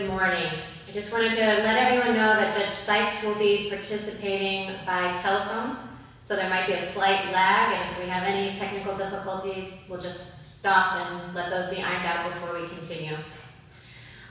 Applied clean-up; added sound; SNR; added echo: none; none; none; reverberation time 1.1 s.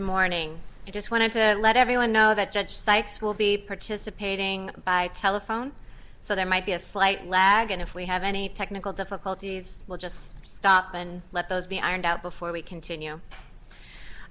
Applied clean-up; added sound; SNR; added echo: none; none; none; none.